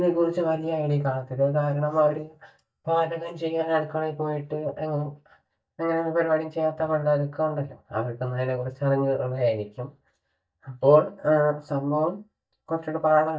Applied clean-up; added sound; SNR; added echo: neural mask model DeepFilterNet 3.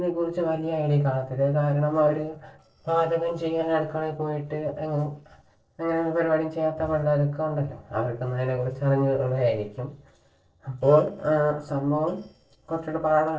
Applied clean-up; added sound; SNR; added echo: neural separator model SepFormer DNS4.